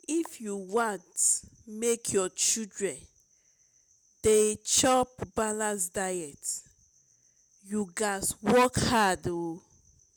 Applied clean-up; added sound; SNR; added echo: none; none; none; none.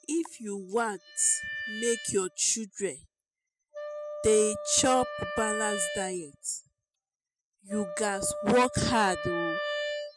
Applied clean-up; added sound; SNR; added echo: classical method spectral subtraction.